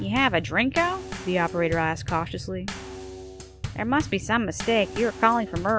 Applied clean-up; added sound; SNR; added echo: none; Bass drum / Snare drum / Drum kit; 10 dB; none.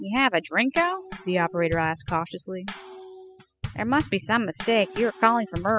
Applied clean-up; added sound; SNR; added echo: classical method spectral subtraction.